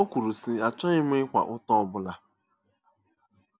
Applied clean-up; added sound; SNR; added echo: none; none; none; none.